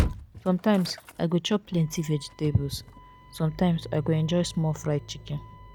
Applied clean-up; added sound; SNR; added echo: none; Slam / Engine starting; 10 dB; none.